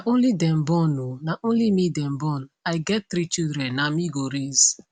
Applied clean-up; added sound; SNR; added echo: none; none; none; none.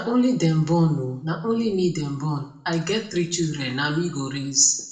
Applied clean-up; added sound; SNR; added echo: none; none; none; reverberation time 0.6 s.